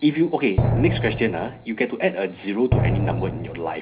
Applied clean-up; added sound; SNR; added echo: none; Drum; -1 dB; reverberation time 0.5 s.